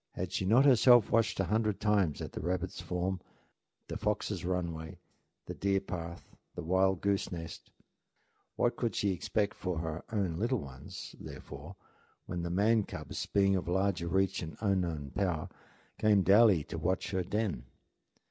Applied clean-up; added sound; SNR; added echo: none; none; none; none.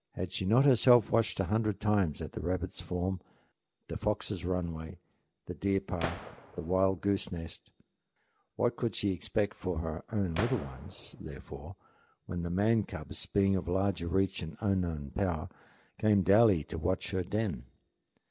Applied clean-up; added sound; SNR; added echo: none; Gunshot, gunfire; 11 dB; none.